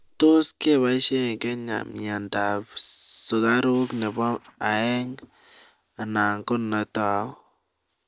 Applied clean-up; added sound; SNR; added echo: neural mask model DeepFilterNet 3.